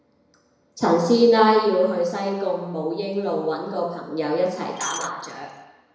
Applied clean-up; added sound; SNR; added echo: none; Shatter; 13 dB; reverberation time 0.9 s.